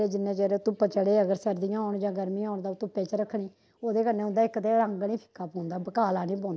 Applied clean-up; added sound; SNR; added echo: none; none; none; none.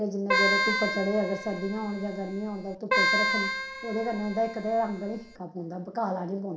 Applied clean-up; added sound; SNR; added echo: none; Keyboard (musical); -1 dB; reverberation time 0.9 s.